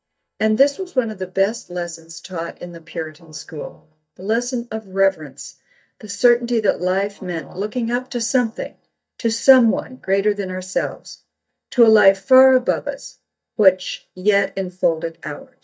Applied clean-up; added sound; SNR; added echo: neural mask model DeepFilterNet 3.